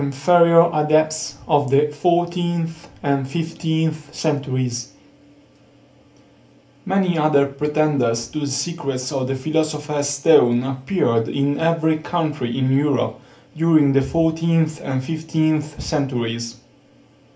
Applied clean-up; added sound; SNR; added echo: none; none; none; reverberation time 0.3 s.